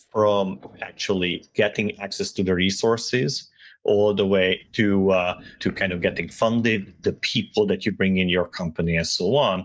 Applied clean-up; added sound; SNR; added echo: neural mask model DeepFilterNet 3.